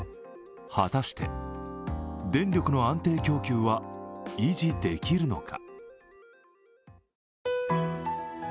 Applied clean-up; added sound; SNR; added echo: none; none; none; none.